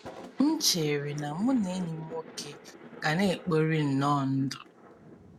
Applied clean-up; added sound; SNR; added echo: none; Thunder; 18 dB; none.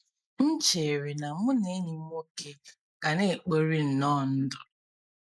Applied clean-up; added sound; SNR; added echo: neural mask model Resemble Enhance denoiser.